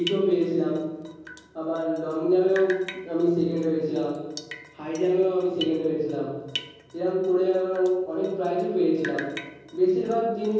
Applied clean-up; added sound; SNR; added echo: none; Drip; 17 dB; reverberation time 1.3 s.